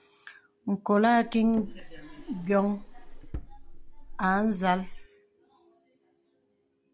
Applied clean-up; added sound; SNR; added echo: none; Drawer open or close; 12 dB; none.